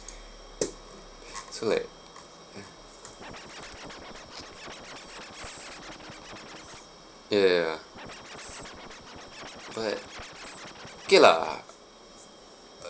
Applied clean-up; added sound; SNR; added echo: none; Scratching (performance technique); 14 dB; none.